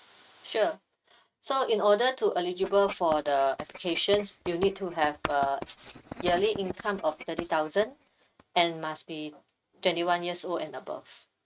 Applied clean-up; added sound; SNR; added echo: neural mask model RNNoise.